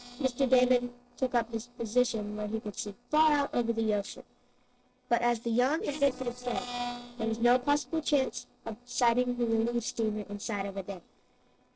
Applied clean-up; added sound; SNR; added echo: neural separator model SepFormer DNS4.